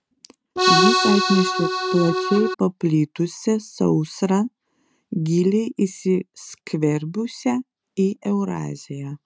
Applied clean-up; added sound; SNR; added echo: neural mask model RNNoise.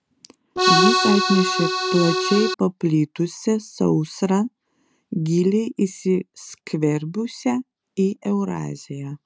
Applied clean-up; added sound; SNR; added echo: none; Accordion; -3 dB; none.